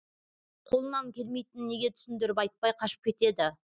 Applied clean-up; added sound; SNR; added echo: none; none; none; none.